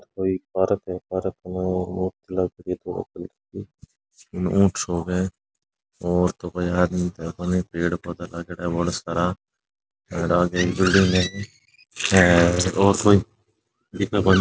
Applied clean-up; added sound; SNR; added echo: none; none; none; none.